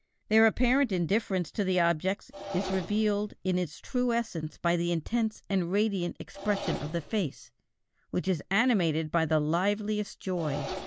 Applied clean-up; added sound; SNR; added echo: none; Engine; 15 dB; none.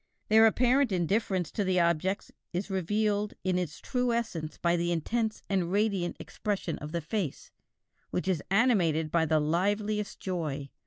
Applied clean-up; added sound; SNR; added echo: none; none; none; none.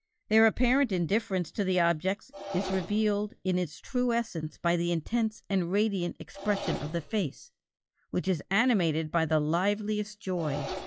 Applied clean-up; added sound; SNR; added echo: classical method log-MMSE.